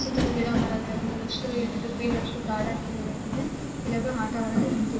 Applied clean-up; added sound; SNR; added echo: none; Subway, metro, underground; 1 dB; reverberation time 2.5 s.